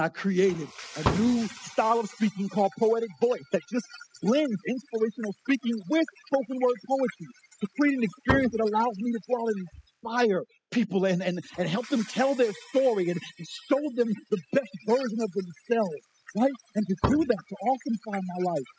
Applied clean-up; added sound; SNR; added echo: classical method spectral subtraction.